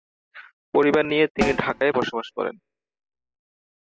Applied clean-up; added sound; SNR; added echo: classical method spectral subtraction.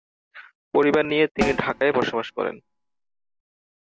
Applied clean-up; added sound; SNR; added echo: none; Snare drum; 8 dB; none.